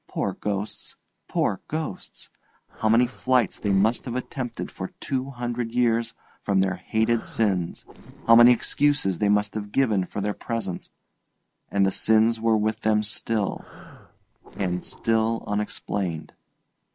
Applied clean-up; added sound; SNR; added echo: neural separator model SepFormer DNS4.